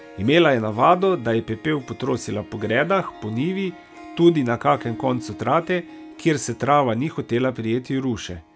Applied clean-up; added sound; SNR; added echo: none; Harp; 19 dB; none.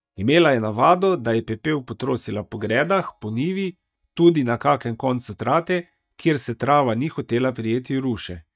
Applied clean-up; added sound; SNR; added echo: neural mask model DeepFilterNet 3.